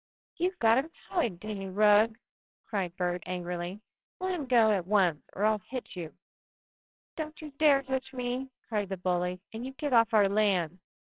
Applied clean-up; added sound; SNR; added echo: neural separator model SepFormer WHAMR!.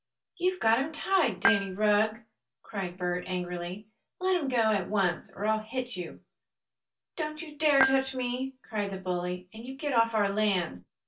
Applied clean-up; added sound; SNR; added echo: none; Dishes, pots, and pans / Chink, clink; 0 dB; reverberation time 0.2 s.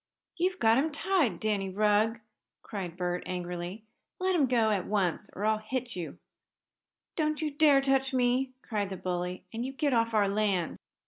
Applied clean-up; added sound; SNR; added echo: none; none; none; none.